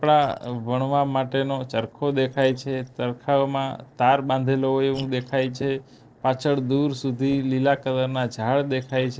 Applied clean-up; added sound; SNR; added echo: neural separator model SepFormer DNS4.